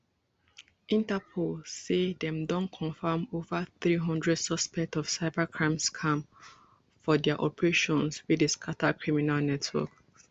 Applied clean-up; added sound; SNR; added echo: none; none; none; none.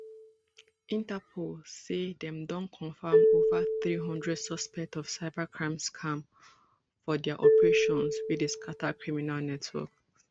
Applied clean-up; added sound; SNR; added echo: neural mask model RNNoise.